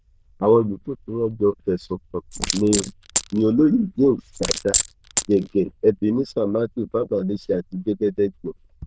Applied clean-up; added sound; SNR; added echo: neural diffusion model UNIVERSE++.